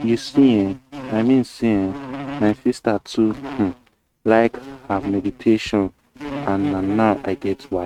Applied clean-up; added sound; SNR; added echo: neural mask model RNNoise.